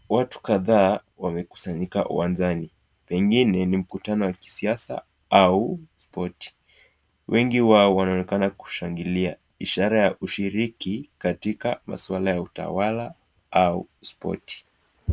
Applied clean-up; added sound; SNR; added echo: none; none; none; none.